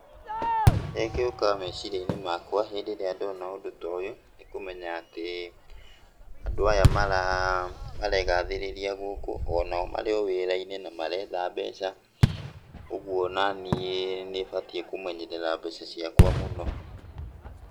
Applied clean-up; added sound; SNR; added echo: none; Fireworks; -1 dB; none.